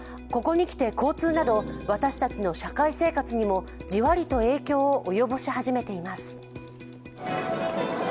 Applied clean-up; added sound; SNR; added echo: none; none; none; none.